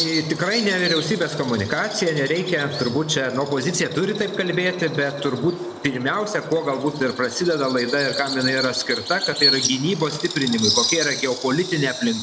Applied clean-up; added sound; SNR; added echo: none; Bird vocalization, bird call, bird song; 6 dB; none.